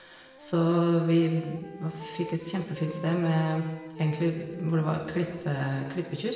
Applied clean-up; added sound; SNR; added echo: none; Wind instrument, woodwind instrument; 18 dB; reverberation time 1.3 s.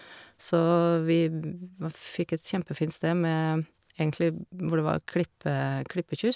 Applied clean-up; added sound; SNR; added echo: none; none; none; none.